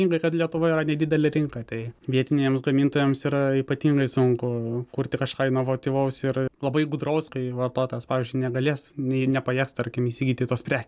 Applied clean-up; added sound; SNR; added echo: none; none; none; none.